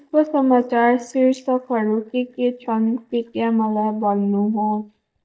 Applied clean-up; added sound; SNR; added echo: neural mask model DeepFilterNet 3.